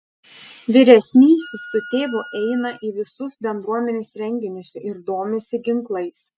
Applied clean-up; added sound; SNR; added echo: classical method spectral subtraction.